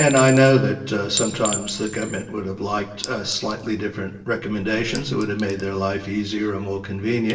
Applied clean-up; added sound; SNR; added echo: none; Chink, clink; 12 dB; reverberation time 0.9 s.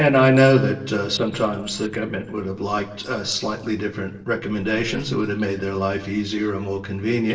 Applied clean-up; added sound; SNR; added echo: neural separator model SepFormer DNS4.